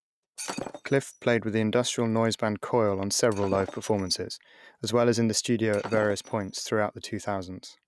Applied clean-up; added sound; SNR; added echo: neural mask model RNNoise.